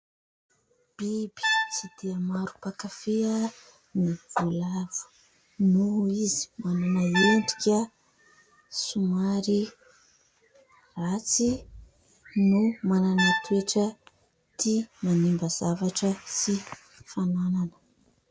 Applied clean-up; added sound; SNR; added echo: none; Brass instrument; 4 dB; none.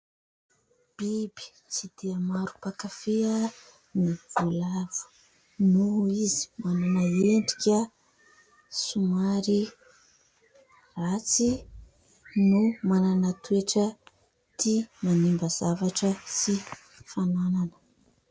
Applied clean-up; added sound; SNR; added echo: none; none; none; none.